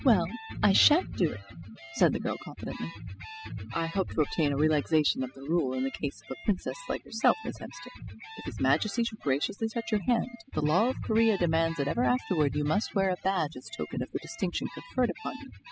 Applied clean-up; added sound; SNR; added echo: classical method spectral subtraction.